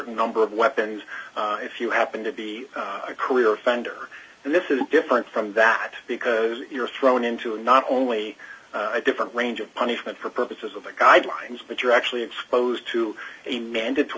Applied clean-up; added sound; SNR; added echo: none; none; none; none.